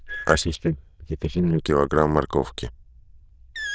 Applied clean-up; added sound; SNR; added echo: neural diffusion model UNIVERSE++.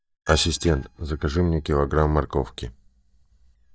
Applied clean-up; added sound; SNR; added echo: neural mask model DeepFilterNet 3.